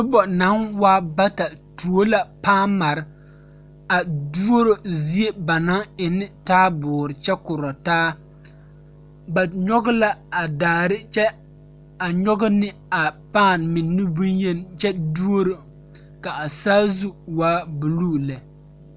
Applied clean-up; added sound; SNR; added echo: none; none; none; none.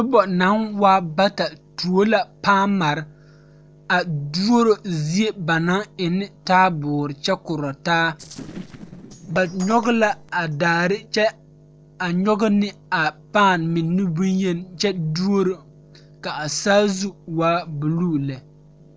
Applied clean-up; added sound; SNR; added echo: neural separator model SepFormer DNS4.